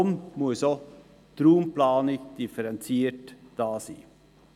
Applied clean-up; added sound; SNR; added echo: none; none; none; none.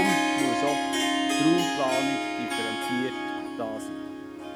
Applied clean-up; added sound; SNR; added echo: none; Harp; -3 dB; none.